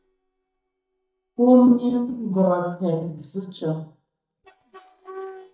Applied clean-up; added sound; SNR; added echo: neural mask model DeepFilterNet 3.